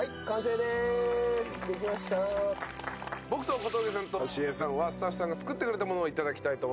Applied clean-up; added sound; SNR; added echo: none; none; none; none.